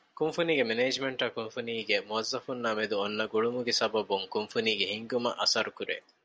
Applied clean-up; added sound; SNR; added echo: none; none; none; none.